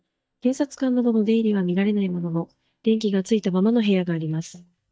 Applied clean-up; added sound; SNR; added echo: neural mask model DeepFilterNet 3.